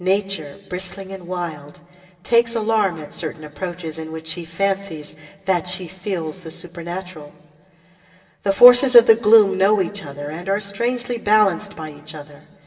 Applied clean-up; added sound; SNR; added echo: none; none; none; reverberation time 2.0 s.